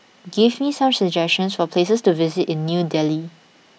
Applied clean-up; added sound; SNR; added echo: none; none; none; none.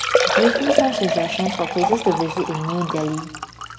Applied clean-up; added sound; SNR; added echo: none; Liquid; -1 dB; reverberation time 0.8 s.